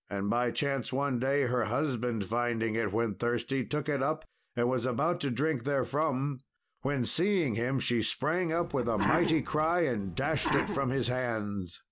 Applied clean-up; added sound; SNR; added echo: none; Sneeze; 6 dB; none.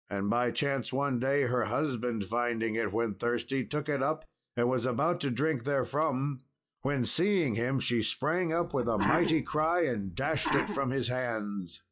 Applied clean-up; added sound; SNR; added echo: classical method log-MMSE.